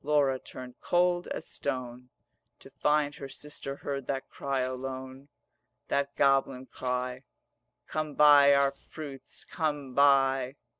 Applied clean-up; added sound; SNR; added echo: neural separator model SepFormer DNS4.